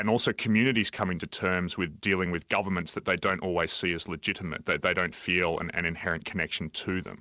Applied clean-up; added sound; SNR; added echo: none; none; none; none.